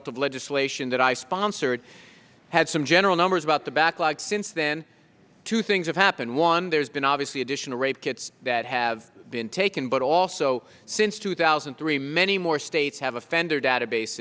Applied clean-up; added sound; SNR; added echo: none; none; none; none.